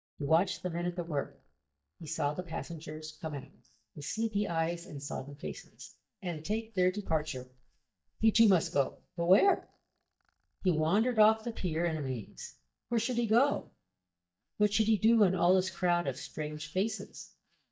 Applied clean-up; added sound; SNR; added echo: neural mask model DeepFilterNet 3.